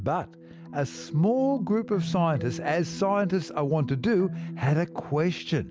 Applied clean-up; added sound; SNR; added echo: none; none; none; none.